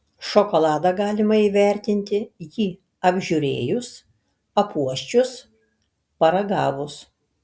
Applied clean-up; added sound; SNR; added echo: none; none; none; none.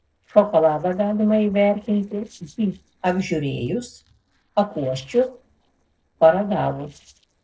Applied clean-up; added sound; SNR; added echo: neural separator model SepFormer DNS4.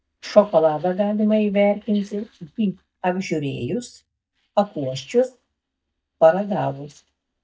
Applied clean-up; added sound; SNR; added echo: neural mask model DeepFilterNet 3.